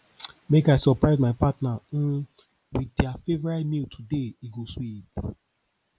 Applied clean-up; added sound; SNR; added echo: none; none; none; none.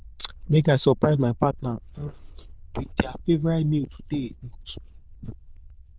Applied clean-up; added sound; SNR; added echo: neural diffusion model UNIVERSE++.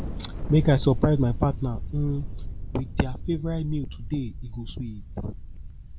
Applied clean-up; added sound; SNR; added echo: none; Thunder; 6 dB; none.